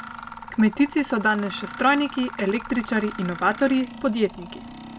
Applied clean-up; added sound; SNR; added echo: none; Mechanisms; 14 dB; none.